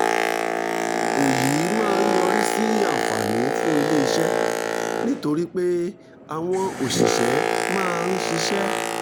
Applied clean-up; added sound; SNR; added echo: none; Boat, Water vehicle; -3 dB; none.